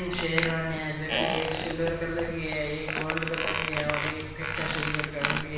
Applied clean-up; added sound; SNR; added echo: none; Squeak; 2 dB; reverberation time 0.9 s.